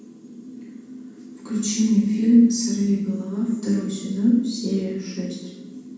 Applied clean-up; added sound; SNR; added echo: none; none; none; reverberation time 1.1 s.